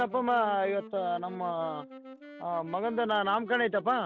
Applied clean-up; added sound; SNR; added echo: none; Wind instrument, woodwind instrument; 17 dB; none.